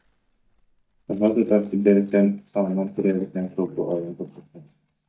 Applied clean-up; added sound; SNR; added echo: neural mask model DeepFilterNet 3.